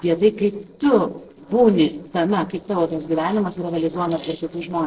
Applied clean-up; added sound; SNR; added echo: neural separator model SepFormer DNS4.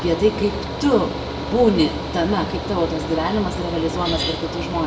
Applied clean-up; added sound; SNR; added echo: none; Mechanical fan; 6 dB; reverberation time 0.8 s.